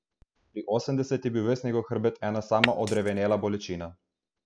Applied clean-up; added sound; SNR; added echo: none; Glass; 4 dB; none.